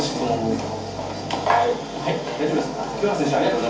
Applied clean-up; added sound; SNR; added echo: none; Bowed string instrument; 17 dB; reverberation time 0.4 s.